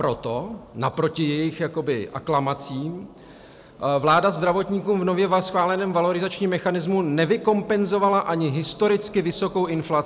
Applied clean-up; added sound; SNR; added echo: none; none; none; none.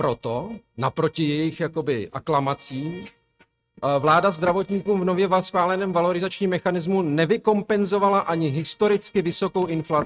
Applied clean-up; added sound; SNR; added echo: neural mask model RNNoise.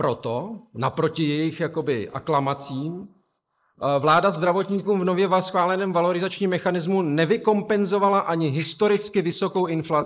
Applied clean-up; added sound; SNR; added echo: neural mask model Resemble Enhance denoiser.